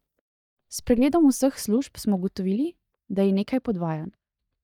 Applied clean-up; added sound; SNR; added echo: neural mask model DeepFilterNet 3.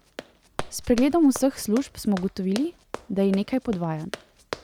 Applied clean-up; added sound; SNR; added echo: none; Run; 14 dB; none.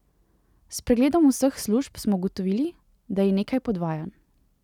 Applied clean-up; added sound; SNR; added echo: none; none; none; none.